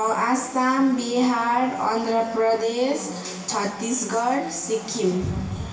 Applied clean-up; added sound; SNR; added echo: none; none; none; reverberation time 1.0 s.